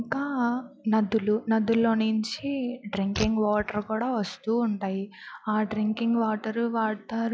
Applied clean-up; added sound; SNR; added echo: classical method log-MMSE.